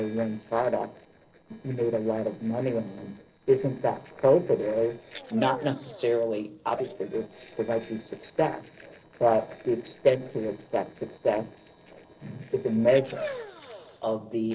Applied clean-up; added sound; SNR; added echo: neural separator model SepFormer DNS4.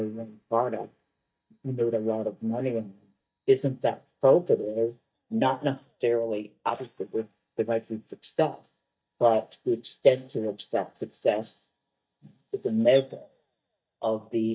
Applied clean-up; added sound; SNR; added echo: neural mask model DeepFilterNet 3.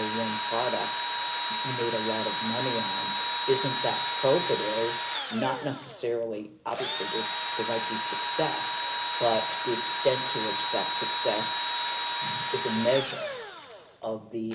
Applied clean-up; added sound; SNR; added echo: none; Engine / Drill; -2 dB; reverberation time 0.4 s.